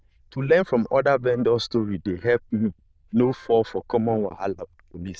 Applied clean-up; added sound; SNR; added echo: neural diffusion model UNIVERSE++.